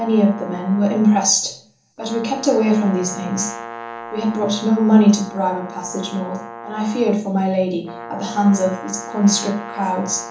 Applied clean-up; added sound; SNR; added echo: none; Brass instrument; 14 dB; reverberation time 1.2 s.